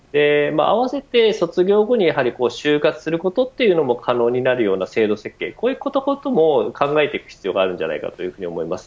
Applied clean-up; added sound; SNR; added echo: none; none; none; none.